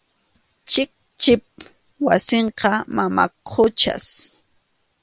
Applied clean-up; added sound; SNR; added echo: none; none; none; none.